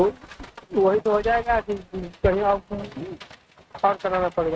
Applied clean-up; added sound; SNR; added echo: neural mask model RNNoise.